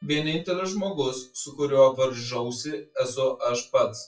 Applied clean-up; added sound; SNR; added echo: classical method WPE with log-MMSE.